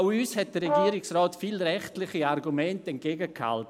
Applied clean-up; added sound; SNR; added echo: none; Brass instrument; 1 dB; none.